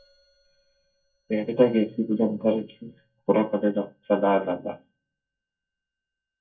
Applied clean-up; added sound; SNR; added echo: neural mask model DeepFilterNet 3.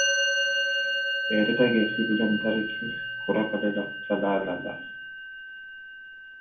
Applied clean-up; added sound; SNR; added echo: none; Musical instrument; 1 dB; reverberation time 0.4 s.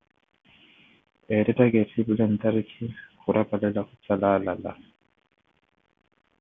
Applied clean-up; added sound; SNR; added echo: none; none; none; none.